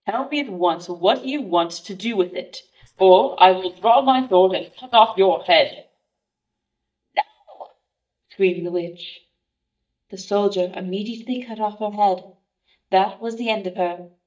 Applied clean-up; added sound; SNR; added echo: neural mask model DeepFilterNet 3.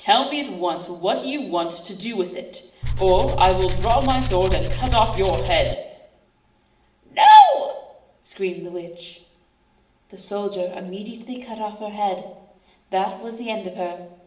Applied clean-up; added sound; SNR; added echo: none; Tools; 1 dB; reverberation time 0.7 s.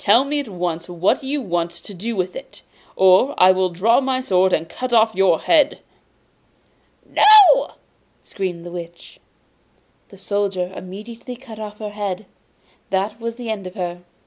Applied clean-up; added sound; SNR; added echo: none; none; none; none.